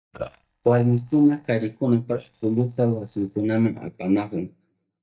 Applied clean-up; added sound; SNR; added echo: neural mask model DeepFilterNet 3.